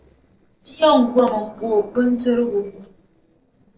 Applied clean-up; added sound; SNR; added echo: neural separator model SepFormer DNS4.